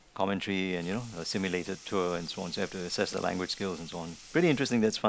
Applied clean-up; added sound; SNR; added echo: neural mask model Resemble Enhance denoiser.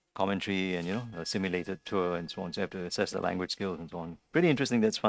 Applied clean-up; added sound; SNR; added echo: neural mask model RNNoise.